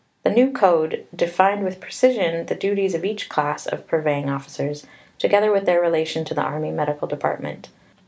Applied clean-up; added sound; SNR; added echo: none; none; none; none.